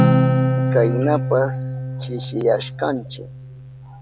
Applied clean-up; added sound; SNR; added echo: none; Acoustic guitar; -2 dB; none.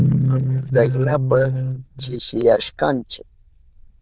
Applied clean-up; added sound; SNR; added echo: neural diffusion model UNIVERSE++.